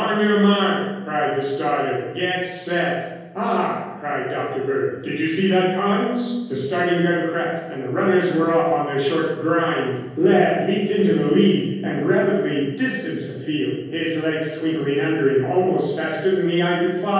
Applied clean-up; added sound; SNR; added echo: none; none; none; reverberation time 1.3 s.